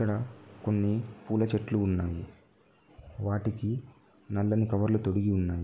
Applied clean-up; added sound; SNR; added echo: none; none; none; none.